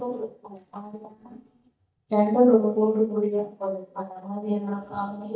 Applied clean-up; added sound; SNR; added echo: neural mask model DeepFilterNet 3.